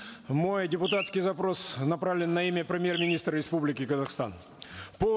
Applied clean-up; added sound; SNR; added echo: none; Bird; 12 dB; none.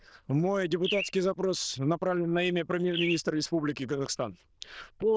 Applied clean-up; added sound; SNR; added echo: neural diffusion model UNIVERSE++.